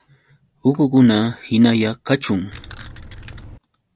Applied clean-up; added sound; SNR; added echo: none; Keys jangling; 12 dB; none.